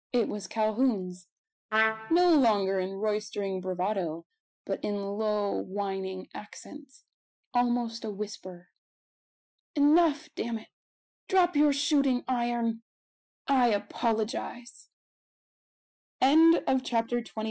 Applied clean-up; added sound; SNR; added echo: classical method Wiener filter.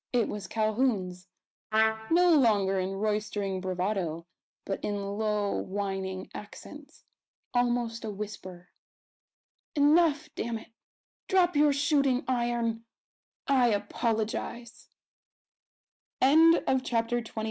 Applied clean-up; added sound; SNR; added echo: neural mask model RNNoise.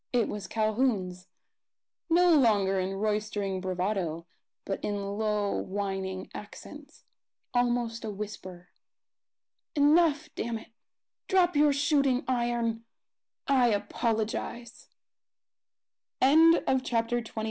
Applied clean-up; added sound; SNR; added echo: none; none; none; none.